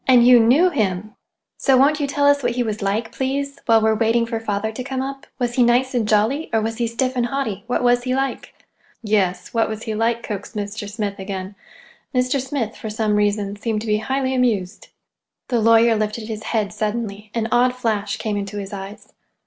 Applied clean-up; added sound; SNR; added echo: none; none; none; none.